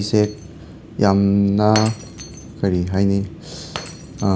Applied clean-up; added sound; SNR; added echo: none; Shatter; 17 dB; none.